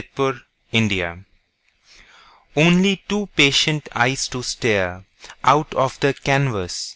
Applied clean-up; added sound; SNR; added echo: none; none; none; none.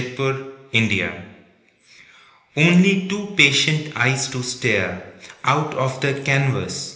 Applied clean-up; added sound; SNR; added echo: none; none; none; reverberation time 1.0 s.